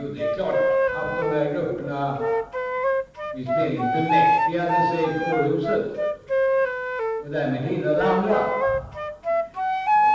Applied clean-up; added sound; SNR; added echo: none; Wind instrument, woodwind instrument; -3 dB; reverberation time 0.7 s.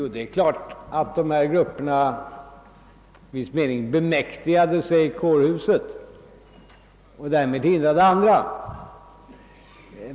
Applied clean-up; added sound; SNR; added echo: none; none; none; none.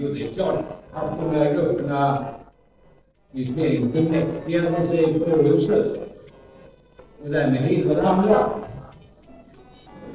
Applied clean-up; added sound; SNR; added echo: neural separator model SepFormer DNS4.